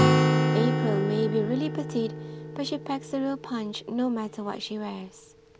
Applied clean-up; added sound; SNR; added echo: none; Acoustic guitar; -2 dB; none.